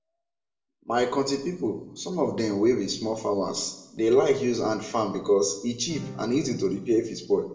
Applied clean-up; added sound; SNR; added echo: neural separator model SepFormer DNS4.